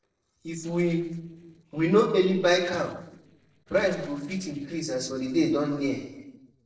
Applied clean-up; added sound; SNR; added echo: neural separator model SepFormer DNS4.